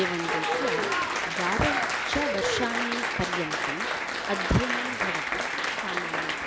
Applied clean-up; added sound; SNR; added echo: none; Applause; -4 dB; none.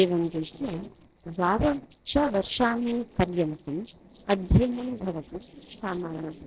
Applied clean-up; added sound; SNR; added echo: neural separator model SepFormer DNS4.